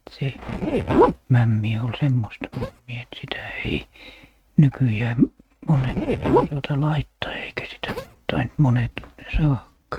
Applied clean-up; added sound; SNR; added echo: neural mask model RNNoise.